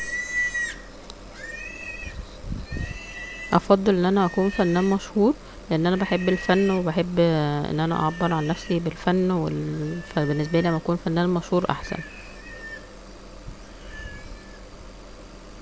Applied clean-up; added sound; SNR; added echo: none; Livestock, farm animals, working animals; 13 dB; none.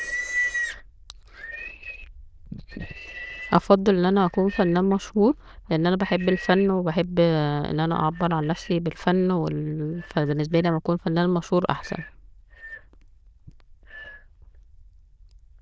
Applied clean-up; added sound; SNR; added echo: neural diffusion model UNIVERSE++.